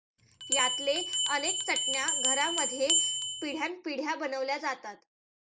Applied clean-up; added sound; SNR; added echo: none; Bell; -4 dB; none.